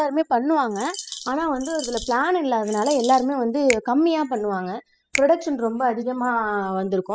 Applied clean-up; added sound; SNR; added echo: classical method spectral subtraction.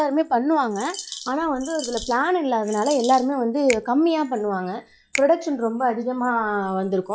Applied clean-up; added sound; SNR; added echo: classical method log-MMSE.